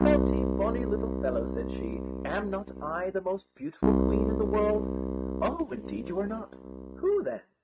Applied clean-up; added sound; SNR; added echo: neural mask model RNNoise.